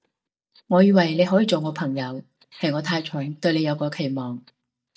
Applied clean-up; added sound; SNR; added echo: neural mask model DeepFilterNet 3.